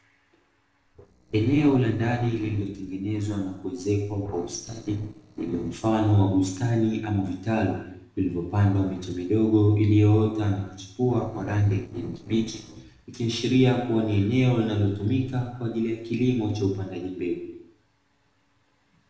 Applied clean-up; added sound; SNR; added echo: neural separator model SepFormer DNS4.